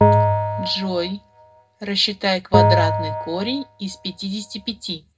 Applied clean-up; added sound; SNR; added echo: none; Bell; -5 dB; reverberation time 0.2 s.